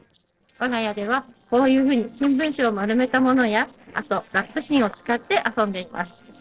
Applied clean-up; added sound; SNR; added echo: neural separator model SepFormer DNS4.